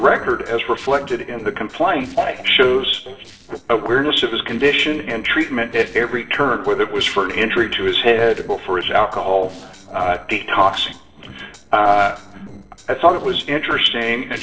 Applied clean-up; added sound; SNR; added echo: neural separator model SepFormer DNS4.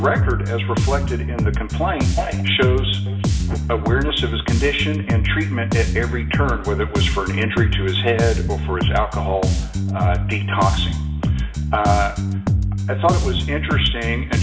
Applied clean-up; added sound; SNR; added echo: none; Bass guitar; -3 dB; reverberation time 0.8 s.